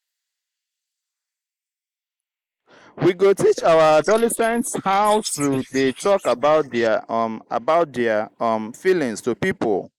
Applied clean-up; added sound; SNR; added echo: neural mask model Resemble Enhance denoiser.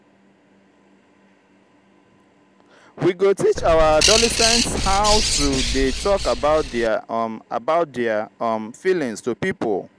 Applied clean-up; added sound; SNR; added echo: none; Bird; 0 dB; none.